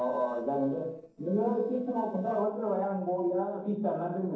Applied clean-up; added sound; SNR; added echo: neural separator model SepFormer DNS4.